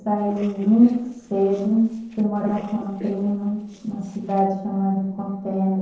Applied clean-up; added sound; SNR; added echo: neural separator model SepFormer DNS4.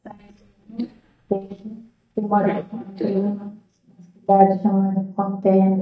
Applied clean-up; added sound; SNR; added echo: neural mask model DeepFilterNet 3.